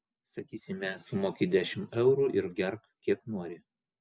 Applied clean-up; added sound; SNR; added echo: none; none; none; none.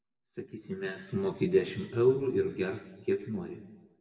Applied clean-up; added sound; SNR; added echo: none; none; none; reverberation time 1.1 s.